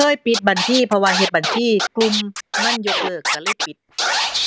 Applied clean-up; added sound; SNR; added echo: none; Scratching (performance technique); 2 dB; none.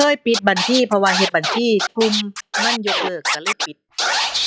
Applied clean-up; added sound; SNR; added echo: classical method log-MMSE.